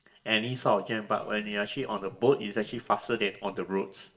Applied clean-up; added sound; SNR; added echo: neural separator model SepFormer DNS4.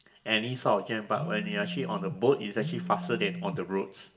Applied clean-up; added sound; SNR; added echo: none; Telephone; 6 dB; reverberation time 0.7 s.